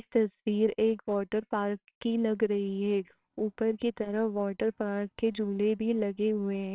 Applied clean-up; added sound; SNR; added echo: neural separator model SepFormer WHAMR!.